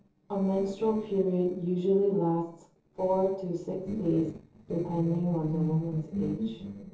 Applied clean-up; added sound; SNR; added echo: neural separator model SepFormer DNS4.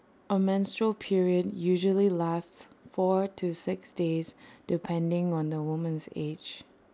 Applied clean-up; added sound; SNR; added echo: none; none; none; none.